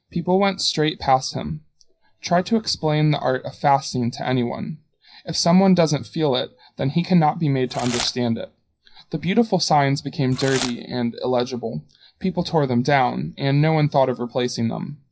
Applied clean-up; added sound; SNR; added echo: classical method WPE with log-MMSE.